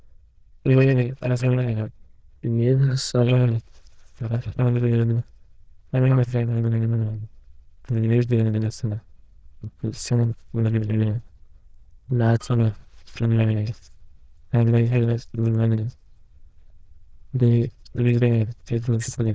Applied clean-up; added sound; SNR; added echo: neural diffusion model UNIVERSE++.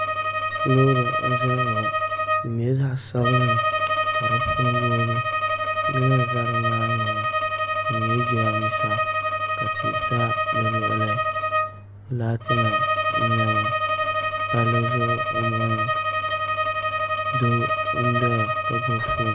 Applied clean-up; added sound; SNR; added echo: none; Bowed string instrument; -2 dB; none.